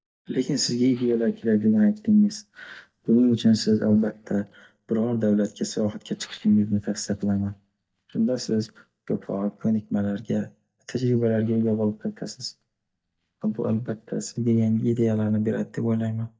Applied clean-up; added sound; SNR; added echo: neural mask model DeepFilterNet 3.